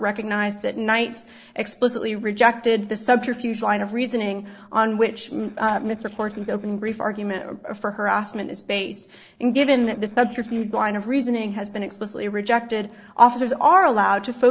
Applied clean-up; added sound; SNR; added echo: neural separator model SepFormer DNS4.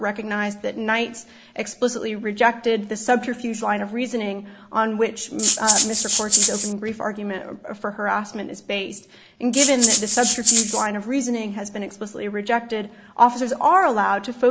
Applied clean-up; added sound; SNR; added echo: none; Rattle (instrument); -3 dB; none.